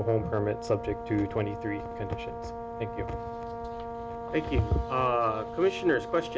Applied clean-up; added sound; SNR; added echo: none; Brass instrument; 8 dB; none.